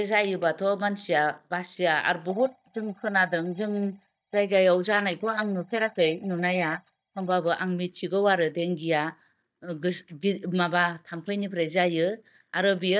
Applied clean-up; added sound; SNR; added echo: neural mask model DeepFilterNet 3.